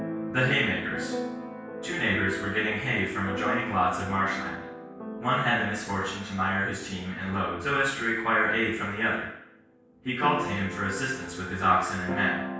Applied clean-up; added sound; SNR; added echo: none; Keyboard (musical); 9 dB; reverberation time 0.6 s.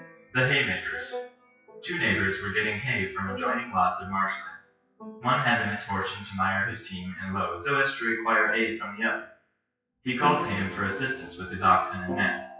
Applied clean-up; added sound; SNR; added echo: classical method WPE with log-MMSE.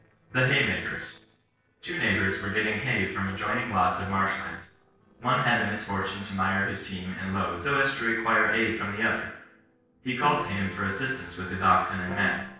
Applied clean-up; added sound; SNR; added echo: neural separator model SepFormer DNS4.